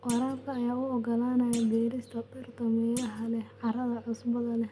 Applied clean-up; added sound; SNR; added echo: none; Thump, thud; 16 dB; none.